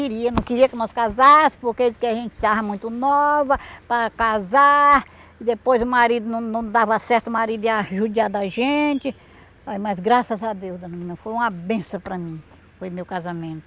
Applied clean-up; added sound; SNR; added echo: none; none; none; none.